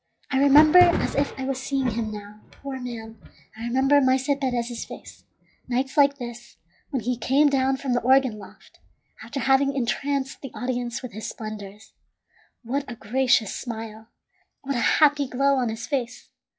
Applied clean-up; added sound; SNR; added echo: classical method log-MMSE.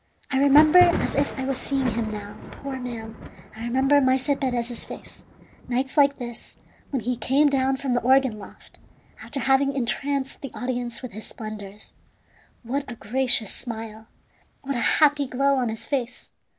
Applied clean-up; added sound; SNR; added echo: none; Thunder; 13 dB; none.